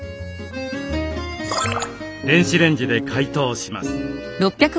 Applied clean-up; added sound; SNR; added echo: none; Piano; 6 dB; none.